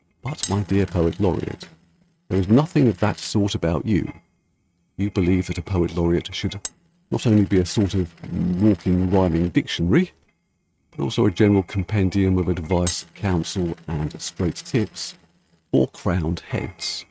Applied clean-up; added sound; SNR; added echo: neural mask model RNNoise.